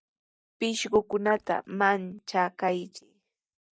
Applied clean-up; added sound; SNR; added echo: neural mask model DeepFilterNet 3.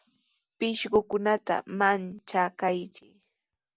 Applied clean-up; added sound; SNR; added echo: none; none; none; none.